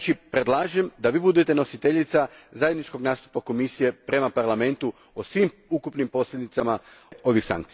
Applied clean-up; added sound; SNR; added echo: none; none; none; none.